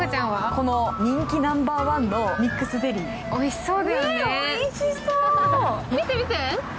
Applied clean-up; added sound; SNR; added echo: none; none; none; none.